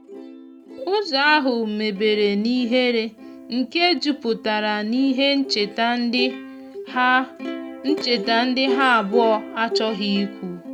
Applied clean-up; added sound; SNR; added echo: none; Plucked string instrument; 11 dB; none.